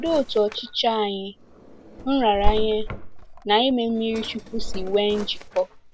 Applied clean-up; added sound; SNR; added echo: none; Drawer open or close; 4 dB; none.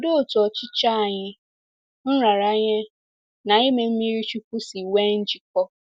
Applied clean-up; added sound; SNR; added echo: none; none; none; none.